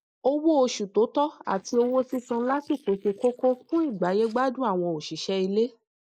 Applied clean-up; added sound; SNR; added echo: neural mask model Resemble Enhance denoiser.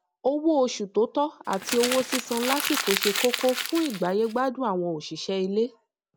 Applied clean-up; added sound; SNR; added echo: none; Crumpling, crinkling; 4 dB; none.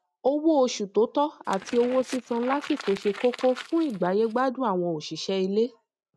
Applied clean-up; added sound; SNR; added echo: neural mask model RNNoise.